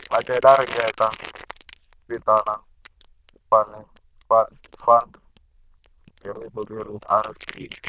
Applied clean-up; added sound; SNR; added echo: neural diffusion model UNIVERSE++.